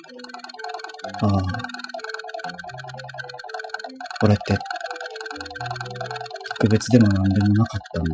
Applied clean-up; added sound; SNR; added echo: classical method Wiener filter.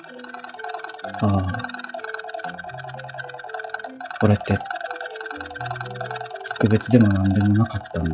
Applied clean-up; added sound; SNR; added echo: classical method log-MMSE.